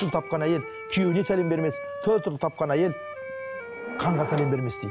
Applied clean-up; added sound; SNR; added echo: none; Subway, metro, underground / Door + Wind instrument, woodwind instrument; 9 dB; none.